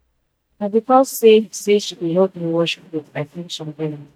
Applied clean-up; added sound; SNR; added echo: neural mask model DeepFilterNet 3.